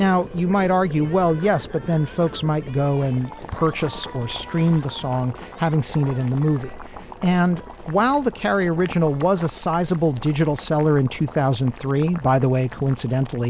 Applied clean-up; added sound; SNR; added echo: none; Boiling; 17 dB; none.